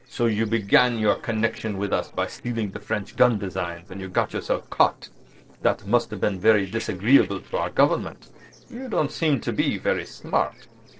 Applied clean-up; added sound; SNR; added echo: neural separator model SepFormer DNS4.